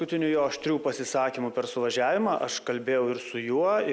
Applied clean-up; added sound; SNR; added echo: none; none; none; none.